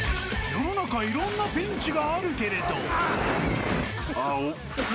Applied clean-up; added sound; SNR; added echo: none; none; none; none.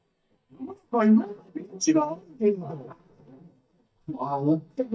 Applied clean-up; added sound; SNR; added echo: neural mask model DeepFilterNet 3.